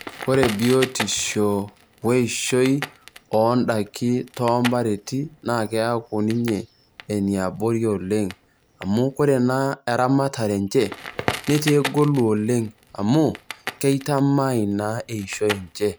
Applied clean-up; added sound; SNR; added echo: none; Crackle; 14 dB; none.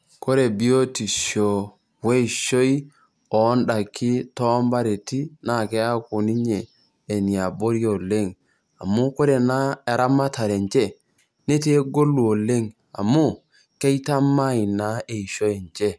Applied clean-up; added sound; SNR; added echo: none; none; none; none.